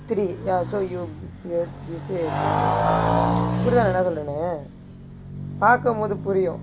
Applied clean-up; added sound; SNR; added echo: none; Motorcycle; 1 dB; none.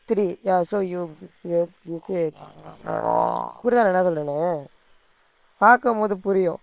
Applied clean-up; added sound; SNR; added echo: neural separator model SepFormer WHAM!.